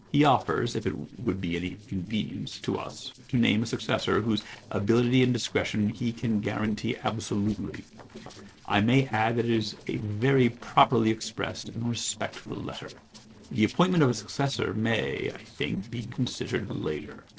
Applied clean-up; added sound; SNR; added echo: neural separator model SepFormer DNS4.